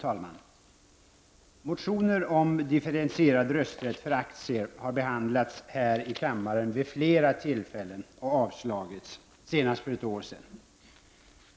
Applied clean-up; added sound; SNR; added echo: none; none; none; none.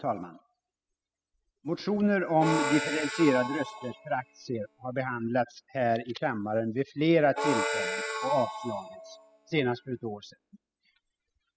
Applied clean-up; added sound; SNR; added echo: classical method spectral subtraction.